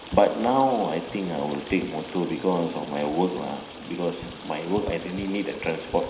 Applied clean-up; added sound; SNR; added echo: none; Stream; 14 dB; reverberation time 0.9 s.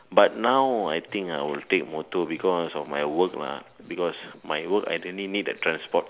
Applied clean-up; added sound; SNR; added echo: none; none; none; none.